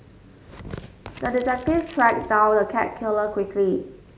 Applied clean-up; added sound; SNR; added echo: none; Tearing; 16 dB; none.